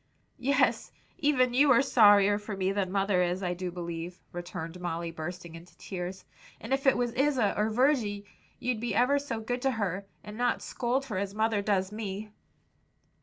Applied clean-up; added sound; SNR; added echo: none; none; none; none.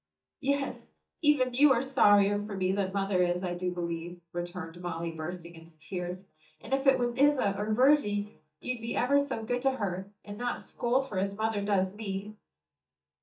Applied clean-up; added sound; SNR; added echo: neural mask model DeepFilterNet 3.